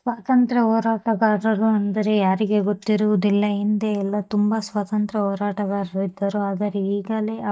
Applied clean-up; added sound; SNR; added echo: neural mask model DeepFilterNet 3.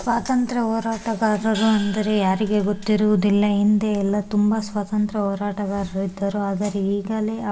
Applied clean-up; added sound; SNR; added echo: none; Gong; 15 dB; reverberation time 1.4 s.